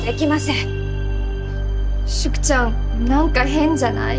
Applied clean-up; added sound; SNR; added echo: none; none; none; none.